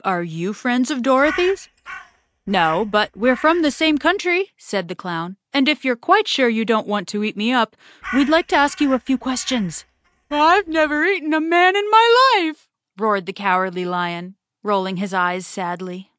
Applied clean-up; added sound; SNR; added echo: neural mask model RNNoise.